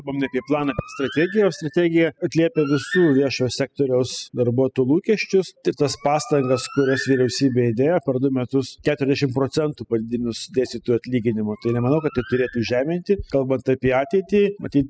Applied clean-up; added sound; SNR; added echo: classical method spectral subtraction.